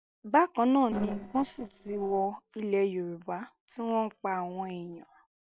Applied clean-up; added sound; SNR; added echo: neural separator model SepFormer DNS4.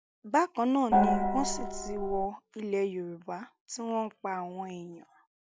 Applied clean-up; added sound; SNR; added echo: none; Gong; -5 dB; none.